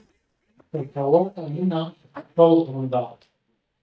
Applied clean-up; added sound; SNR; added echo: neural mask model DeepFilterNet 3.